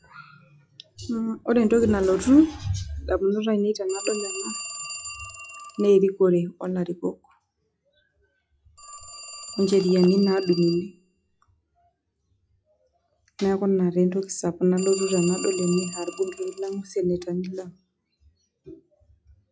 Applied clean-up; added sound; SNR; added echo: classical method log-MMSE.